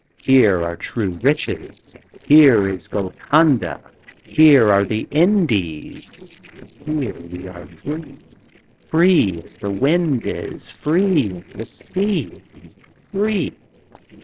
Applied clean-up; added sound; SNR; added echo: neural separator model SepFormer DNS4.